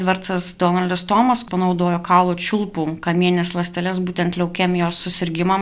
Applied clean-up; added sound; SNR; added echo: none; none; none; none.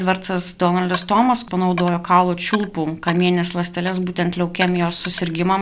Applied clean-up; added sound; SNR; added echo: none; Coin (dropping); 15 dB; none.